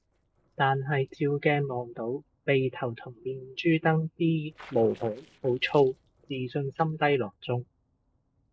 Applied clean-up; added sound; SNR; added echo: neural separator model SepFormer DNS4.